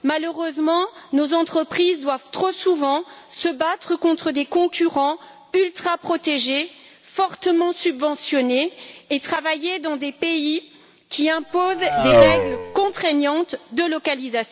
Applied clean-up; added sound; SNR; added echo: none; Race car, auto racing; -3 dB; none.